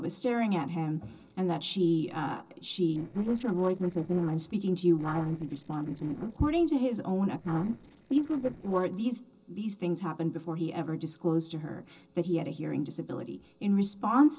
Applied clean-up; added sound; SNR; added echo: neural separator model SepFormer DNS4.